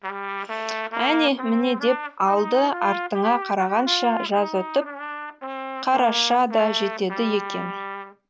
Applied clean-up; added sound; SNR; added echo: none; Trumpet; 7 dB; none.